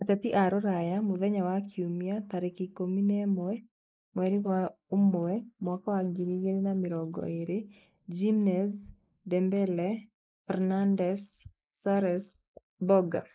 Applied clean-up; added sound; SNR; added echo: neural mask model Resemble Enhance denoiser.